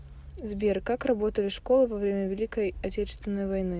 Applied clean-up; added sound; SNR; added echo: none; none; none; none.